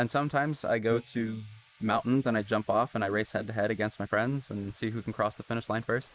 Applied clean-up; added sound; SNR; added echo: neural mask model Resemble Enhance denoiser.